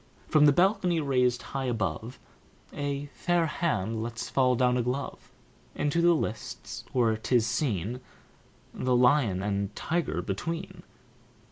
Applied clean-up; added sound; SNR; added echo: none; none; none; none.